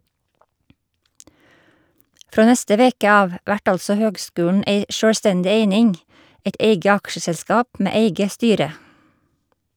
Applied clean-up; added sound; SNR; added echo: none; none; none; none.